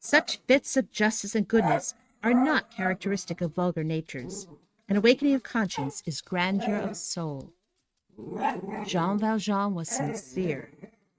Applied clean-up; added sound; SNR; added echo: neural mask model RNNoise.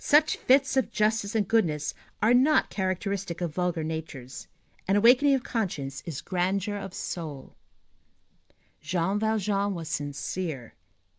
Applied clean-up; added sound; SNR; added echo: none; none; none; none.